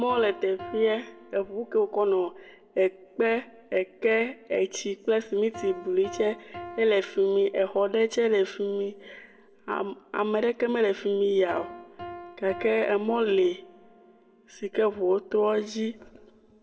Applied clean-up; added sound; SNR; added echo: none; Piano; 20 dB; reverberation time 0.3 s.